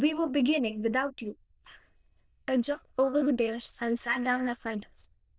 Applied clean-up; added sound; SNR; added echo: neural diffusion model UNIVERSE++.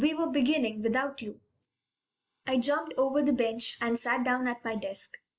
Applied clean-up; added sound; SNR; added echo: neural mask model Resemble Enhance denoiser.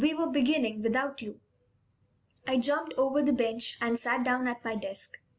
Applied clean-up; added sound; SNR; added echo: none; none; none; none.